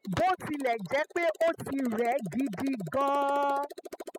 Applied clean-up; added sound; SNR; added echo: classical method spectral subtraction.